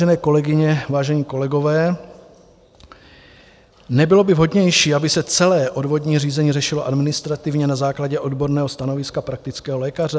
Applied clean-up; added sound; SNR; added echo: none; none; none; none.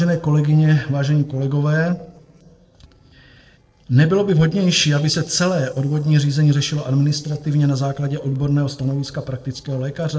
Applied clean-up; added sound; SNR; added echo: neural separator model SepFormer DNS4.